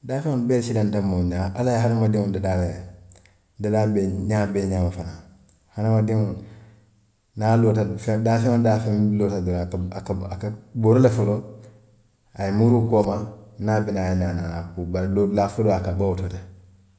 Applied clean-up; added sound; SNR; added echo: none; none; none; none.